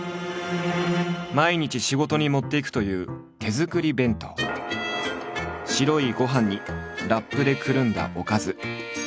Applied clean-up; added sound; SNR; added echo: none; none; none; none.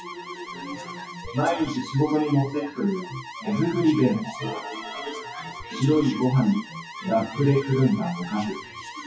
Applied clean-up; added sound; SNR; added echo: classical method WPE with log-MMSE.